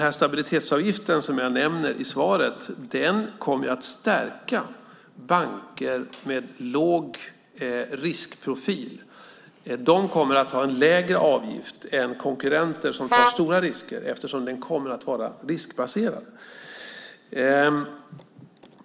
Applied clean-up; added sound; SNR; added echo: none; Vehicle horn, car horn, honking; 0 dB; none.